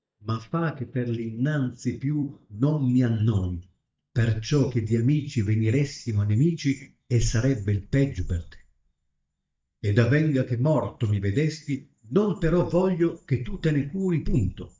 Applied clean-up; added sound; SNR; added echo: neural mask model DeepFilterNet 3.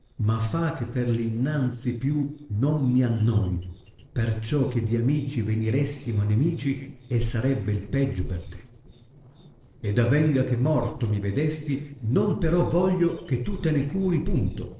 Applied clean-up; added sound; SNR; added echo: neural separator model SepFormer DNS4.